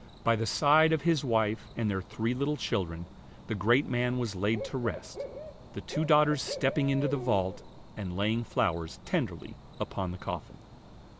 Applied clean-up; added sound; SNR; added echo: none; Cricket / Bird; 14 dB; none.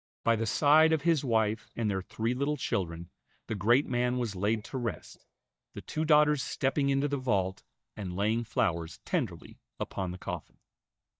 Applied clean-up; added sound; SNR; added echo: neural mask model DeepFilterNet 3.